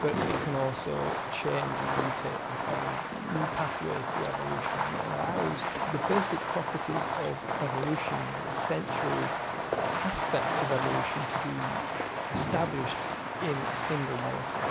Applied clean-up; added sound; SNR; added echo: none; Fireworks; -2 dB; none.